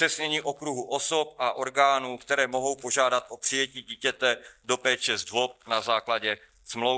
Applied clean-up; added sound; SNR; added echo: neural mask model DeepFilterNet 3.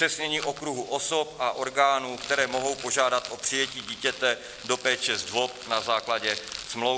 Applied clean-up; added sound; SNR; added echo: none; Rattle; 14 dB; none.